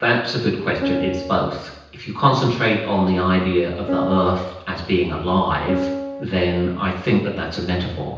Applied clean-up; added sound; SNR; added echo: none; Piano; 3 dB; reverberation time 0.9 s.